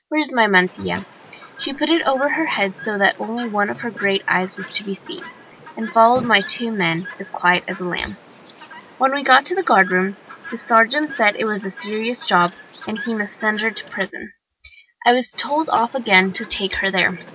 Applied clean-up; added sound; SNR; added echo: none; Chirp, tweet; 18 dB; none.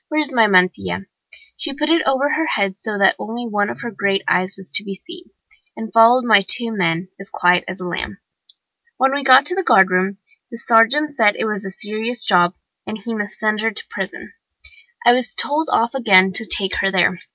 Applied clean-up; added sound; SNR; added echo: none; none; none; none.